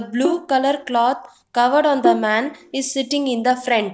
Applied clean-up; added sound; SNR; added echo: neural mask model DeepFilterNet 3.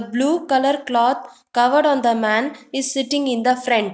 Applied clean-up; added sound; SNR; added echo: none; none; none; none.